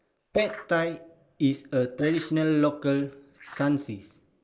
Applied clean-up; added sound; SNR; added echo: neural mask model Resemble Enhance denoiser.